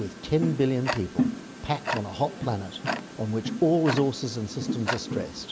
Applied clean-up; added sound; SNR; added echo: none; Tick-tock; 5 dB; none.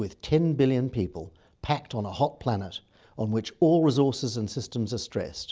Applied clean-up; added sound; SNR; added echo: none; none; none; none.